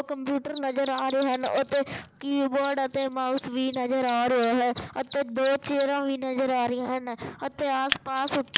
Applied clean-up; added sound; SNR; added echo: none; Mechanisms; 13 dB; none.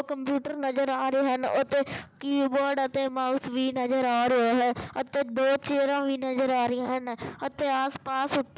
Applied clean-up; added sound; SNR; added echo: none; none; none; none.